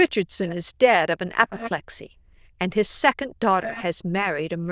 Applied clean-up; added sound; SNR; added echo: neural diffusion model UNIVERSE++.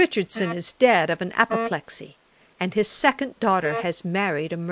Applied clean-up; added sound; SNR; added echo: neural mask model Resemble Enhance denoiser.